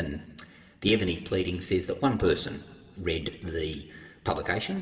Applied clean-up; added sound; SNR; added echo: none; none; none; reverberation time 2.2 s.